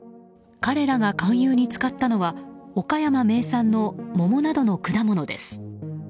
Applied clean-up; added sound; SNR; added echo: none; none; none; none.